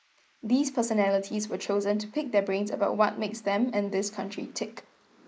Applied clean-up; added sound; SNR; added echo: neural mask model Resemble Enhance denoiser.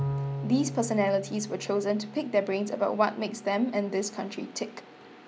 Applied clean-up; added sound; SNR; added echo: none; Bowed string instrument; 10 dB; none.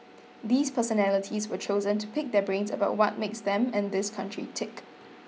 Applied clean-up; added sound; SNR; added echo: none; none; none; none.